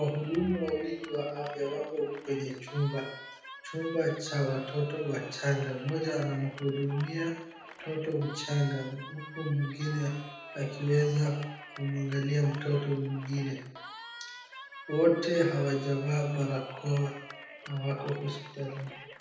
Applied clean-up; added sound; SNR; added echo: none; Cheering; 15 dB; reverberation time 0.9 s.